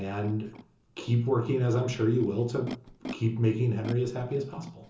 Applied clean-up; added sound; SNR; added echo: none; Animal; 17 dB; reverberation time 0.8 s.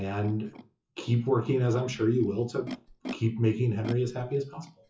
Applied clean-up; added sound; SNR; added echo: classical method WPE with log-MMSE.